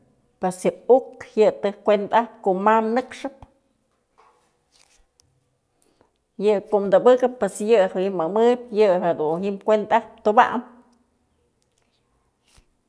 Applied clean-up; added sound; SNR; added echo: none; none; none; none.